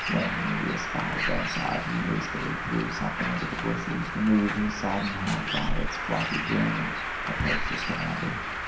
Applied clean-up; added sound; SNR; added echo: none; Bird; 1 dB; reverberation time 0.5 s.